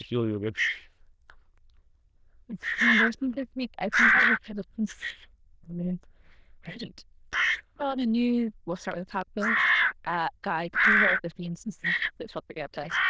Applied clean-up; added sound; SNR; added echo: neural diffusion model UNIVERSE++.